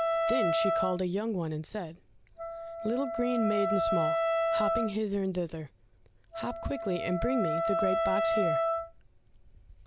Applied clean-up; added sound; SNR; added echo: none; Wind instrument, woodwind instrument; -2 dB; none.